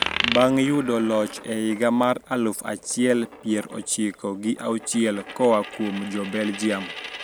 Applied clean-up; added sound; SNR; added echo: none; Coin (dropping); 11 dB; none.